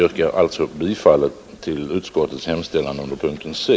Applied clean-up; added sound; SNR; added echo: none; none; none; none.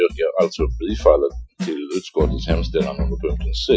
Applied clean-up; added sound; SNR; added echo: classical method Wiener filter.